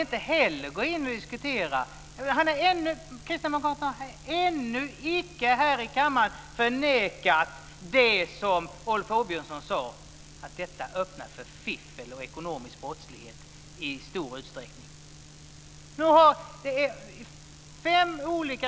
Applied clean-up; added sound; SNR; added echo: none; none; none; none.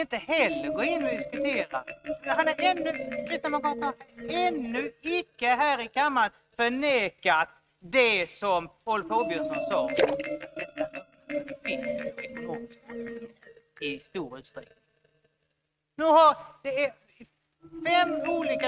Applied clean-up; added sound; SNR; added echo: neural mask model RNNoise.